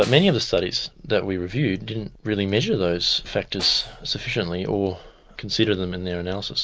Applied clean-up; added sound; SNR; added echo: none; Snare drum; 19 dB; none.